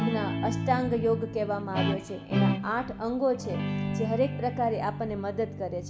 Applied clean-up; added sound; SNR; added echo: none; Guitar; 1 dB; none.